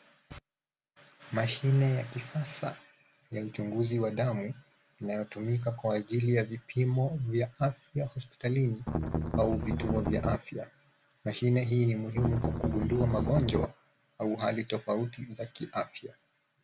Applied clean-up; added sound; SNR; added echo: none; Strum; 0 dB; none.